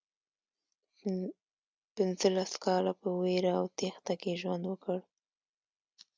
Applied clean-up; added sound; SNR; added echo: none; none; none; none.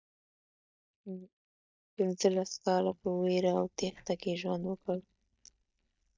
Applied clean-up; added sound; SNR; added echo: neural mask model DeepFilterNet 3.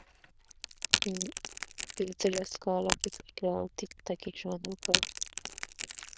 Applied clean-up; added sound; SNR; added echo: neural diffusion model UNIVERSE++.